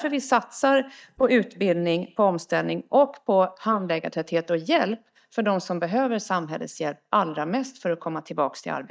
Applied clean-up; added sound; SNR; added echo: neural mask model DeepFilterNet 3.